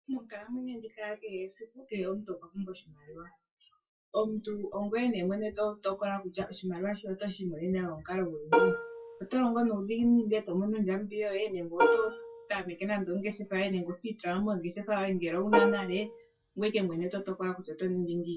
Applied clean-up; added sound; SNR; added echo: classical method WPE with log-MMSE.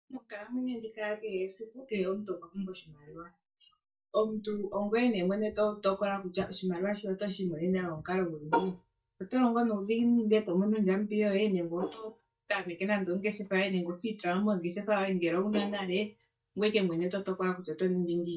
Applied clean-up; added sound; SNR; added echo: neural mask model DeepFilterNet 3.